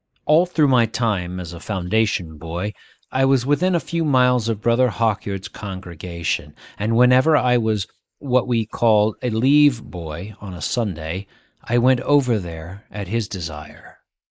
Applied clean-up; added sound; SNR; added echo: neural mask model Resemble Enhance denoiser.